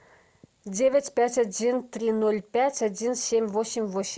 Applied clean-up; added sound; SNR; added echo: none; none; none; none.